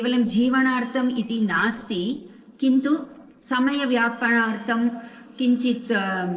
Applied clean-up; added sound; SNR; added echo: neural separator model SepFormer DNS4.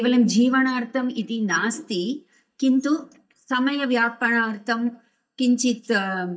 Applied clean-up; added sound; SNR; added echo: neural mask model DeepFilterNet 3.